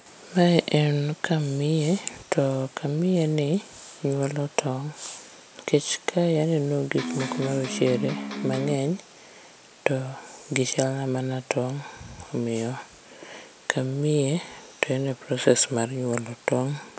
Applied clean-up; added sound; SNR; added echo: none; Electric guitar; 6 dB; none.